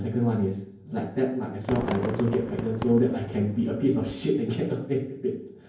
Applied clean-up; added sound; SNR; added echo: none; Fireworks; 13 dB; reverberation time 0.9 s.